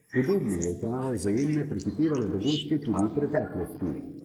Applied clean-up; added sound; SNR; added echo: neural mask model Resemble Enhance denoiser.